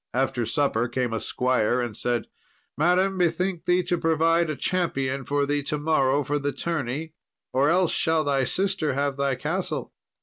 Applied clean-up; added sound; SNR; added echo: none; none; none; none.